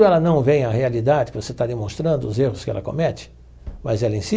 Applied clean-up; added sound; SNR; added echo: none; none; none; none.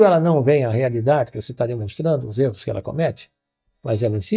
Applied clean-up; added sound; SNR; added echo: neural mask model DeepFilterNet 3.